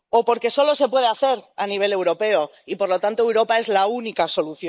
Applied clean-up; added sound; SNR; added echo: neural mask model Resemble Enhance denoiser.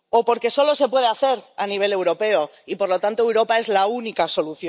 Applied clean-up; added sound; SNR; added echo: none; none; none; none.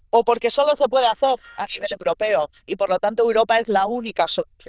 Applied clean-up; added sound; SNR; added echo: neural diffusion model UNIVERSE++.